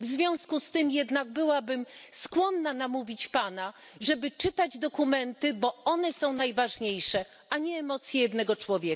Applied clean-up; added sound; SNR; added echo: none; none; none; none.